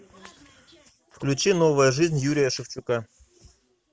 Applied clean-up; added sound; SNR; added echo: none; none; none; none.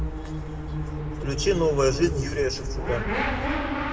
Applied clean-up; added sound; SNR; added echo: none; Motorcycle / Accelerating, revving, vroom; 1 dB; reverberation time 1.2 s.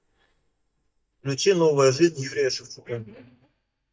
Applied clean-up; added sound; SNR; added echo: neural mask model DeepFilterNet 3.